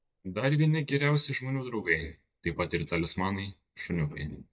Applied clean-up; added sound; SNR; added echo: neural mask model DeepFilterNet 3.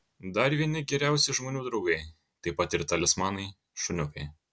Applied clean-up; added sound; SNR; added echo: none; none; none; none.